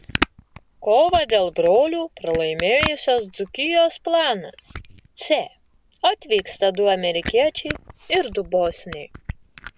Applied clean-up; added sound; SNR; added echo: none; Camera; 13 dB; none.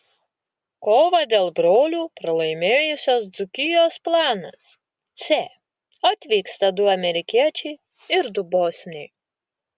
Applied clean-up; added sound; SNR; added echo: none; none; none; none.